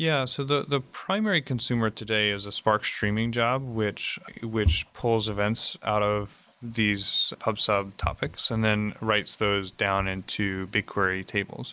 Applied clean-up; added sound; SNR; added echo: none; none; none; none.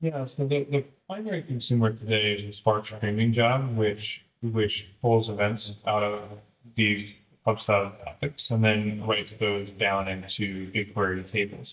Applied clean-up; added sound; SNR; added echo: neural mask model DeepFilterNet 3.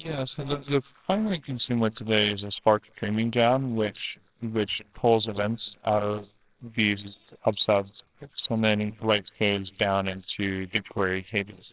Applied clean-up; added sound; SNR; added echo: neural separator model SepFormer WHAMR!.